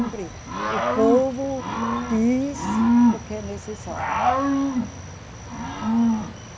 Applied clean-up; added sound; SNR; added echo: none; Cricket / Growling; -4 dB; none.